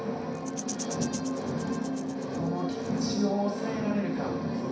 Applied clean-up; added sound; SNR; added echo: none; Rattle / Rattle (instrument); 15 dB; reverberation time 0.6 s.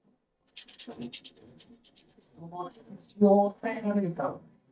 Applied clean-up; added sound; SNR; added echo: neural mask model DeepFilterNet 3.